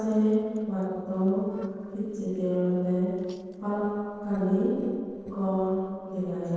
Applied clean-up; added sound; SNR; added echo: neural separator model SepFormer DNS4.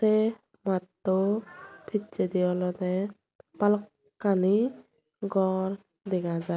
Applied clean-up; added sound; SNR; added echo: none; none; none; none.